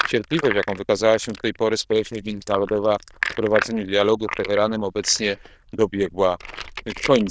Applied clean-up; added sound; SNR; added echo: neural diffusion model UNIVERSE++.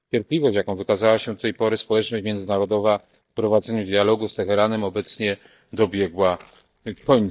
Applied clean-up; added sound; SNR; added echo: neural mask model DeepFilterNet 3.